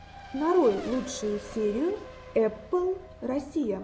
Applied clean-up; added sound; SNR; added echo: none; Race car, auto racing; 16 dB; none.